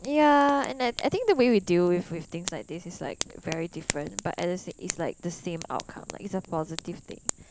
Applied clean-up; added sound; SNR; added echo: none; Fire; 13 dB; none.